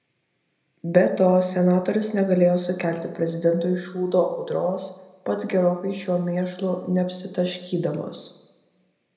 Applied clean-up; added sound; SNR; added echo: none; none; none; reverberation time 0.7 s.